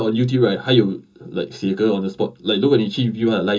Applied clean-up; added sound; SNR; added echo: none; none; none; reverberation time 0.2 s.